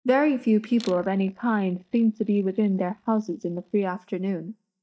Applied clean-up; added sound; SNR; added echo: neural mask model DeepFilterNet 3.